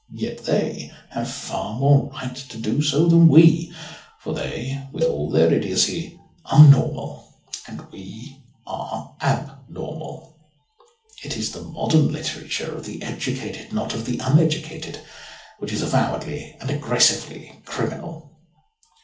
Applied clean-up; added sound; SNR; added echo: neural separator model SepFormer DNS4.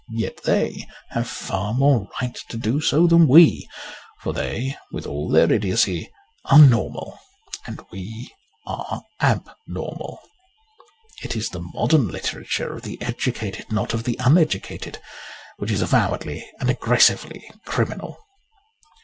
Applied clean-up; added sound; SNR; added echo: none; none; none; none.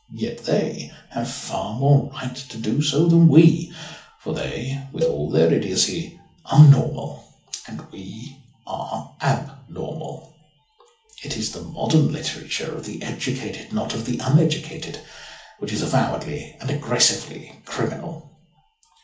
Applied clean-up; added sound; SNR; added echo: none; Cowbell; 8 dB; reverberation time 0.4 s.